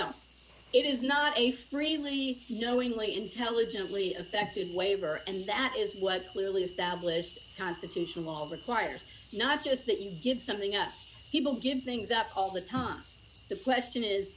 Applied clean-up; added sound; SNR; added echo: none; Frog; 1 dB; none.